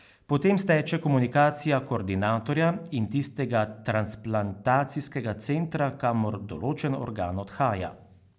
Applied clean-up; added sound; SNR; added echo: none; none; none; none.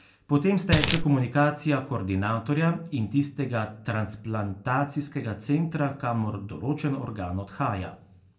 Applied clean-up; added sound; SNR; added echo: none; Coin (dropping); -3 dB; reverberation time 0.2 s.